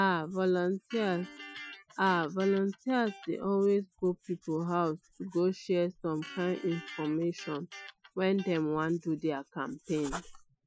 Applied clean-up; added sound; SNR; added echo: classical method Wiener filter.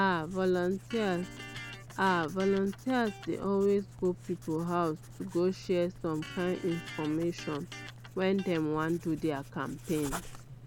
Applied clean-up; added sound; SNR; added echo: none; Writing + Electric guitar; 14 dB; none.